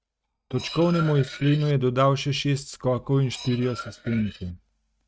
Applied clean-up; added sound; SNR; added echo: neural mask model RNNoise.